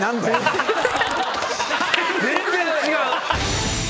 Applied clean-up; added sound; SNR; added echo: none; Computer keyboard; 20 dB; none.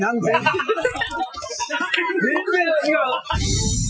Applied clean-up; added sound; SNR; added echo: classical method Wiener filter.